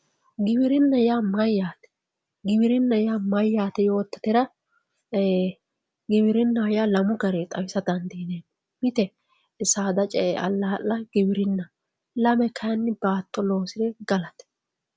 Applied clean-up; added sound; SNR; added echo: none; none; none; none.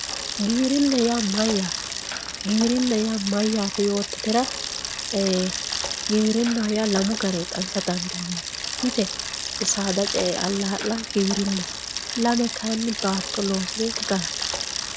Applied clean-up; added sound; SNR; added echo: none; Bicycle; 5 dB; none.